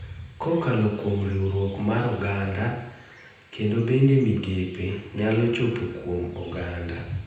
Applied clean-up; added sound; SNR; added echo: none; none; none; reverberation time 0.9 s.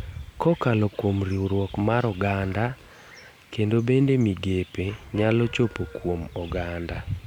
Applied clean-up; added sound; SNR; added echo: none; none; none; none.